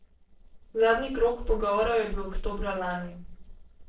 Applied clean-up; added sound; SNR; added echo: neural separator model SepFormer DNS4.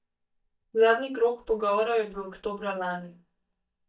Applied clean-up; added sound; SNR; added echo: neural mask model DeepFilterNet 3.